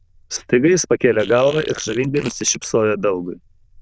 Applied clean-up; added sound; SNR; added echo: neural diffusion model UNIVERSE++.